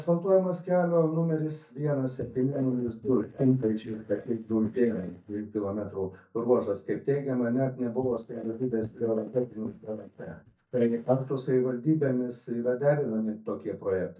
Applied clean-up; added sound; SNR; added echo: neural mask model DeepFilterNet 3.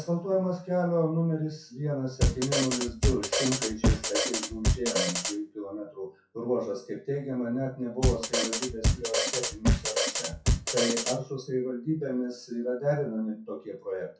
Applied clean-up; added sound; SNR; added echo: classical method WPE with log-MMSE.